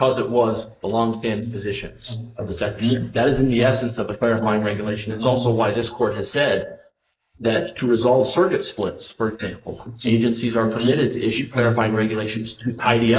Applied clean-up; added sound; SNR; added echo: neural mask model Resemble Enhance denoiser.